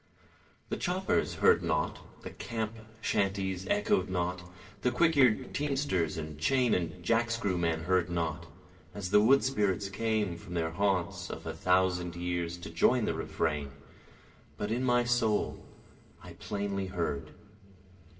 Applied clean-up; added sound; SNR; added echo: neural separator model SepFormer DNS4.